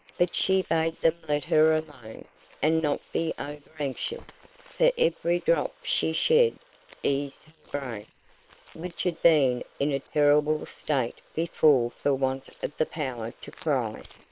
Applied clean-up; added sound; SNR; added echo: neural separator model SepFormer WHAM!.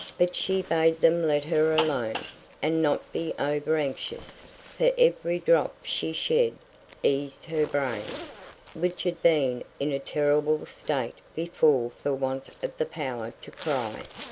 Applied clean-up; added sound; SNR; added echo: none; Zipper (clothing); 18 dB; none.